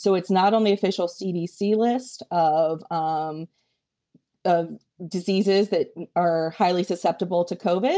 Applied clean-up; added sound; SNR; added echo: none; none; none; none.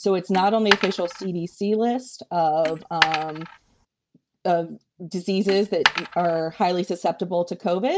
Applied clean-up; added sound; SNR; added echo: none; Coin (dropping); 4 dB; none.